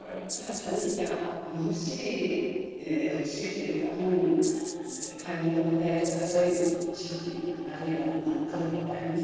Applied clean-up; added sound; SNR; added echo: neural separator model SepFormer DNS4.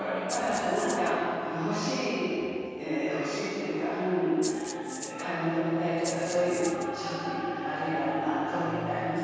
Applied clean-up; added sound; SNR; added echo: none; Rattle (instrument); 12 dB; reverberation time 2.2 s.